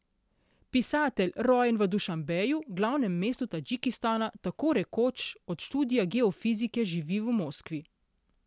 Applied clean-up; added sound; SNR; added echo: none; none; none; none.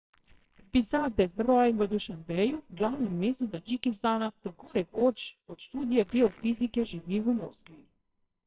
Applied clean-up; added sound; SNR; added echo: neural separator model SepFormer WHAMR!.